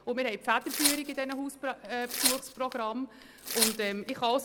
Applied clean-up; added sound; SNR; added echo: none; Tearing; 2 dB; none.